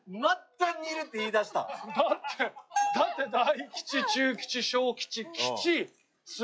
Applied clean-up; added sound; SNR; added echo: classical method log-MMSE.